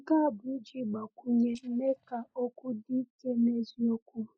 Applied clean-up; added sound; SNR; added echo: neural mask model DeepFilterNet 3.